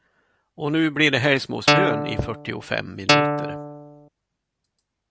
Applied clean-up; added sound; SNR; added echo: none; Guitar; -4 dB; none.